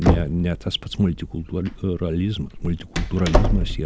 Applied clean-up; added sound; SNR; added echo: none; Door + Knock; 0 dB; none.